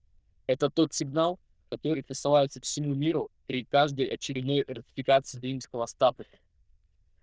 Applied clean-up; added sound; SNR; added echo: neural diffusion model UNIVERSE++.